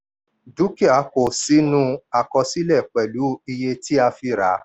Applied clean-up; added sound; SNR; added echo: none; none; none; none.